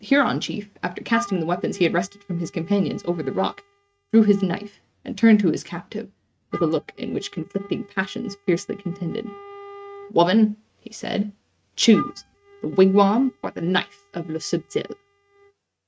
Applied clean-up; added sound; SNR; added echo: neural mask model RNNoise.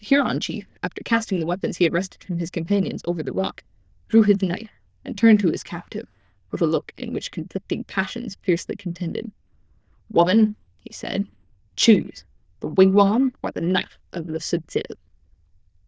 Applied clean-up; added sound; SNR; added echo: neural diffusion model UNIVERSE++.